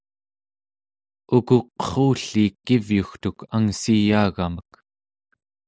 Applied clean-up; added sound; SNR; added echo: none; none; none; none.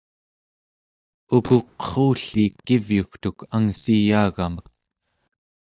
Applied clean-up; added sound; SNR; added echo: neural mask model DeepFilterNet 3.